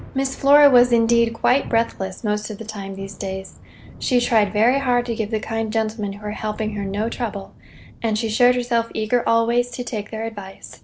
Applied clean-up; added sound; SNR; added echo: none; Thunder; 20 dB; none.